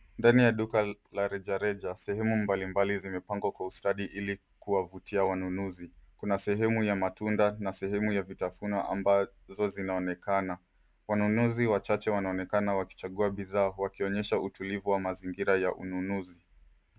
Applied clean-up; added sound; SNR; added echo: none; none; none; none.